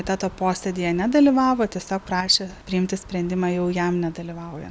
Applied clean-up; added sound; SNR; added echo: none; none; none; none.